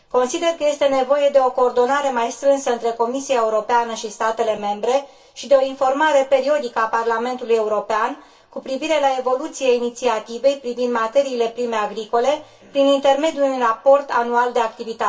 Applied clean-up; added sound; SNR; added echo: none; none; none; reverberation time 0.2 s.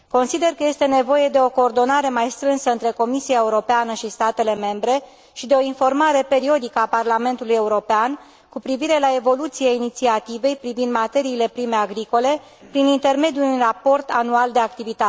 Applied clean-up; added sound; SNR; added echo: none; none; none; none.